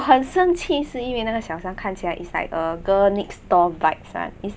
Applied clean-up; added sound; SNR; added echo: none; Purr; 19 dB; none.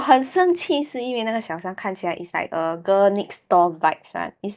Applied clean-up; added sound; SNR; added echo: neural mask model DeepFilterNet 3.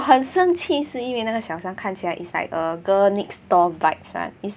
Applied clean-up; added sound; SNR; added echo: none; none; none; none.